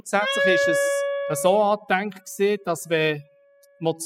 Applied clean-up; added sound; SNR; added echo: classical method spectral subtraction.